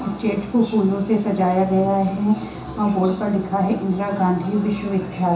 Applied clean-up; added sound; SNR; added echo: none; none; none; reverberation time 0.7 s.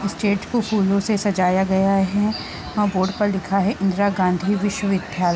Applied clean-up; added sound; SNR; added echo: none; none; none; none.